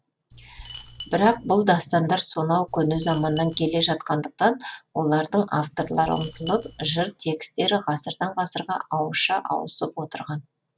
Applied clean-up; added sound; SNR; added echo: none; Coin (dropping); 9 dB; none.